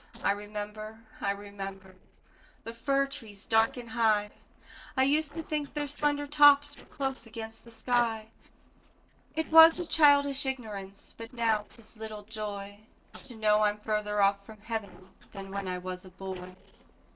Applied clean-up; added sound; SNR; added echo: neural separator model SepFormer DNS4.